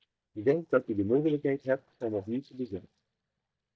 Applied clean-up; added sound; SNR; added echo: neural mask model DeepFilterNet 3.